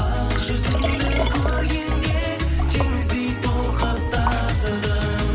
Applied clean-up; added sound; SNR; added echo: none; Liquid; 12 dB; none.